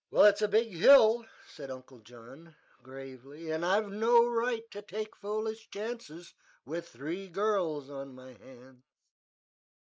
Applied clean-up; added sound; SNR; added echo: neural mask model Resemble Enhance denoiser.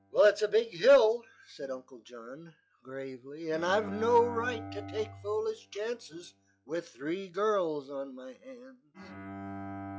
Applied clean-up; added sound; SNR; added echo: classical method log-MMSE.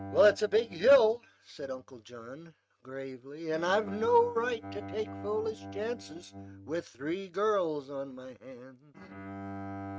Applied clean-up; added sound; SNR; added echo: neural mask model RNNoise.